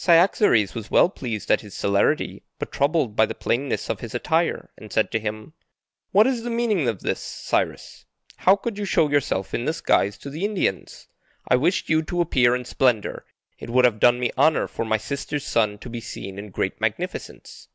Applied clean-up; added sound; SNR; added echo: none; none; none; none.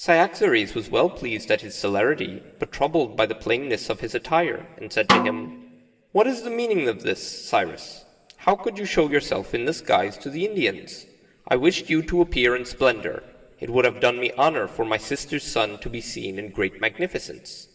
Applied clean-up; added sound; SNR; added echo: none; Snare drum; 2 dB; reverberation time 1.4 s.